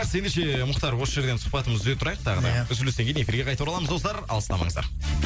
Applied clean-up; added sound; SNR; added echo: none; Walk, footsteps; 17 dB; none.